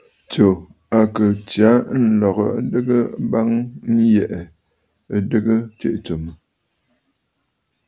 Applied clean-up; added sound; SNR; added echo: none; none; none; none.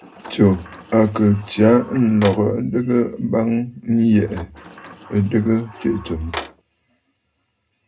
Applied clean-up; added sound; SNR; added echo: none; Sliding door; 17 dB; reverberation time 0.2 s.